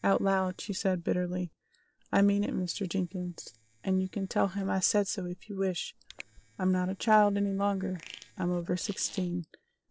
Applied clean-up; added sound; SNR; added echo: neural separator model SepFormer DNS4.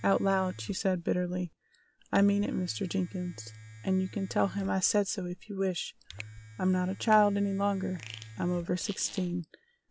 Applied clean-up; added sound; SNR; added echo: none; Fart + Domestic sounds, home sounds; 18 dB; none.